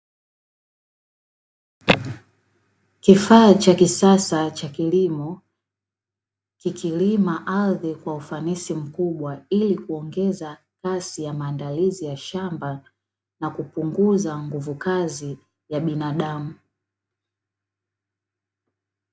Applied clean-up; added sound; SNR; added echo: none; none; none; none.